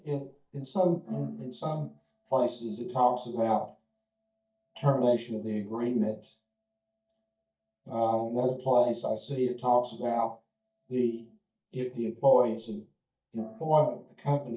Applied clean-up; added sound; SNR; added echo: neural mask model DeepFilterNet 3.